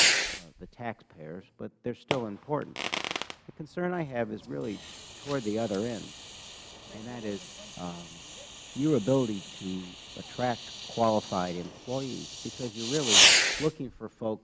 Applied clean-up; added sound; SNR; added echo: none; Fireworks; -1 dB; none.